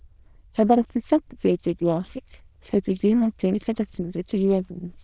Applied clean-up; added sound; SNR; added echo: neural diffusion model UNIVERSE++.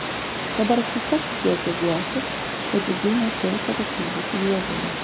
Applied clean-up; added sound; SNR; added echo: none; Water; 3 dB; none.